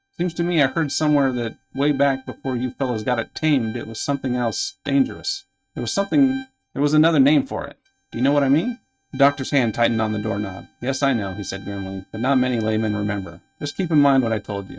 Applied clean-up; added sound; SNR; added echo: neural mask model RNNoise.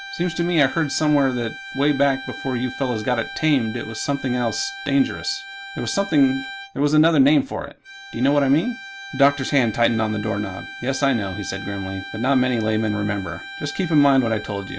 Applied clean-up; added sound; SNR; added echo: none; Bowed string instrument; 14 dB; none.